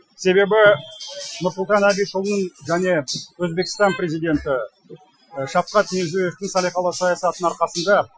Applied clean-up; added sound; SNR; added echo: classical method Wiener filter.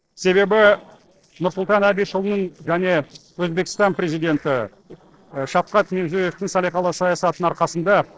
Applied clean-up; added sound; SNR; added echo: neural separator model SepFormer DNS4.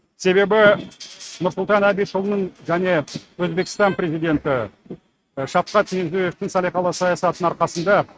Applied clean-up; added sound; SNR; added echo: neural mask model RNNoise.